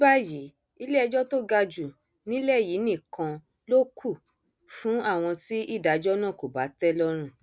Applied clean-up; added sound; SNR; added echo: none; none; none; none.